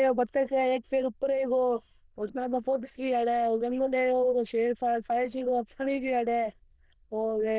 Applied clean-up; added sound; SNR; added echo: neural diffusion model UNIVERSE++.